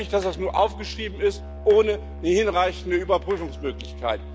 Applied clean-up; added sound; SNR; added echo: none; Musical instrument; 12 dB; none.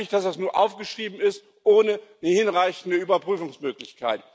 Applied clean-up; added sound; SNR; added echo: none; none; none; none.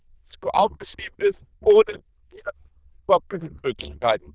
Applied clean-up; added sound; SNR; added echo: neural diffusion model UNIVERSE++.